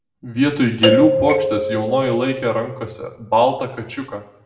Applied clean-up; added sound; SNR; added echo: none; Doorbell; 0 dB; reverberation time 0.7 s.